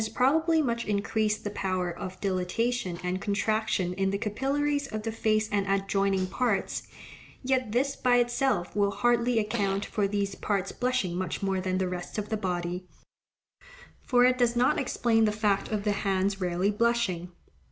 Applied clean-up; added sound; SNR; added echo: none; Fart; 12 dB; none.